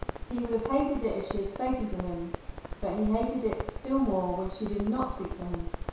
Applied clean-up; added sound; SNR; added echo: none; Crackle; 6 dB; reverberation time 0.7 s.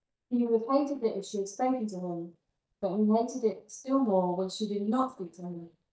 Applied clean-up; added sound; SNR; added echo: neural mask model DeepFilterNet 3.